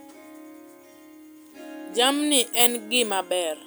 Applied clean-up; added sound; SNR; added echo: none; Harp; 18 dB; none.